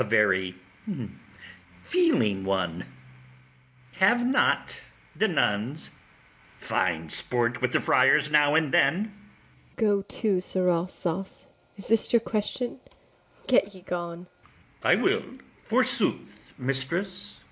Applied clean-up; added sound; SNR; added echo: none; none; none; none.